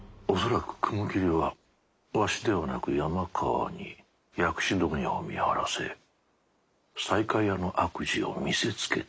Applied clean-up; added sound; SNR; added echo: none; none; none; none.